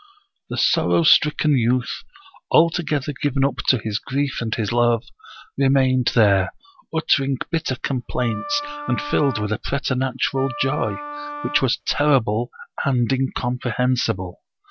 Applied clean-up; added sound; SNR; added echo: none; Wind instrument, woodwind instrument; 11 dB; none.